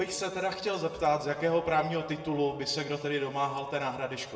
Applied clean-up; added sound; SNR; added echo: none; Wind instrument, woodwind instrument; 18 dB; reverberation time 1.4 s.